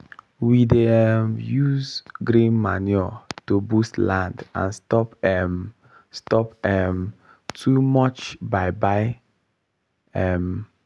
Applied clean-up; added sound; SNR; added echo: none; none; none; none.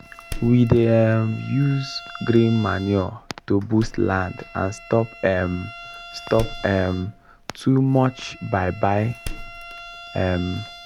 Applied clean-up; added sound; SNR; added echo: none; Bowed string instrument + Door; 15 dB; none.